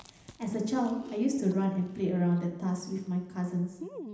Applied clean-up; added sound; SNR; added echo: none; Chewing, mastication; 19 dB; reverberation time 0.9 s.